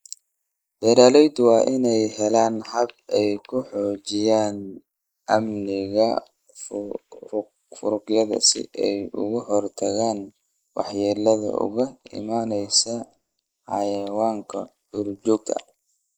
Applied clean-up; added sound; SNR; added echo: neural mask model Resemble Enhance denoiser.